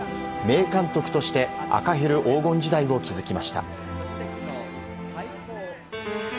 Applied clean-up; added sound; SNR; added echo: none; none; none; none.